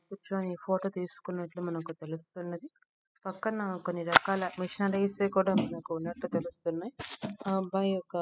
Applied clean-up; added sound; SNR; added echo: classical method spectral subtraction.